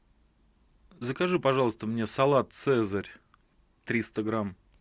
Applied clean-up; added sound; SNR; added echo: none; none; none; none.